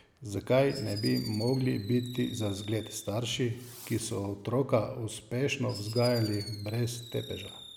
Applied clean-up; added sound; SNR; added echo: none; Fireworks; 16 dB; none.